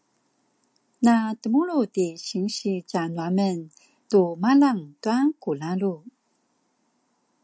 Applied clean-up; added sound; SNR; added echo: none; none; none; none.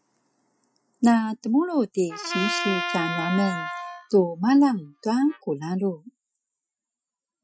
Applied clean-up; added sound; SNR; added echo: classical method Wiener filter.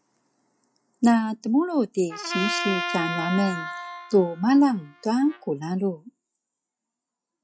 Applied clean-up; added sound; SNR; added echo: classical method log-MMSE.